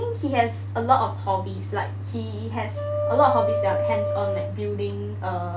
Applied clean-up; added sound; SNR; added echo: none; Wind instrument, woodwind instrument; 2 dB; none.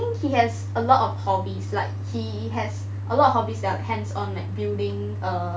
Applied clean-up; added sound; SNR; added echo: none; none; none; none.